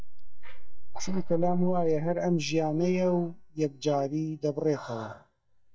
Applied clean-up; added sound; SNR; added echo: neural mask model DeepFilterNet 3.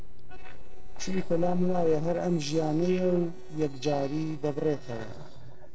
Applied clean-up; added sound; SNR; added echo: neural separator model SepFormer DNS4.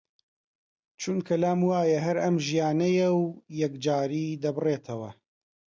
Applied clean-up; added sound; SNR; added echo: none; none; none; none.